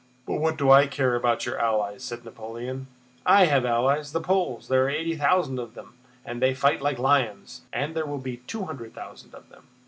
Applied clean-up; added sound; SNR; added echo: none; none; none; none.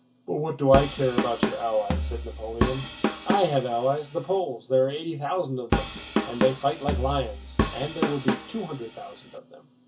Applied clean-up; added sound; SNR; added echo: none; Drum kit; 2 dB; reverberation time 0.2 s.